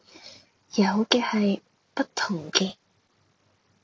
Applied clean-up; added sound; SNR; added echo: none; none; none; none.